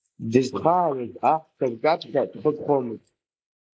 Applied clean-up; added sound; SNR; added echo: neural mask model Resemble Enhance denoiser.